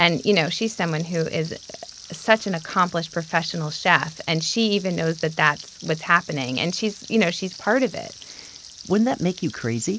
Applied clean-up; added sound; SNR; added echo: none; Frying (food); 18 dB; none.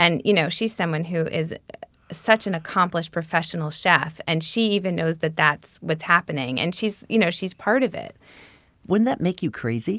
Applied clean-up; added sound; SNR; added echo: none; none; none; none.